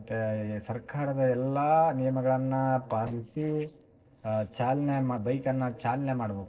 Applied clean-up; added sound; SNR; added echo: neural separator model SepFormer DNS4.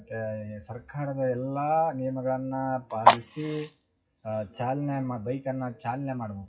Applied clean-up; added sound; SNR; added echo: classical method WPE with log-MMSE.